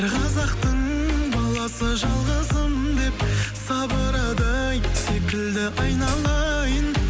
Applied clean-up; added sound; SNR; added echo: none; Hi-hat; 15 dB; none.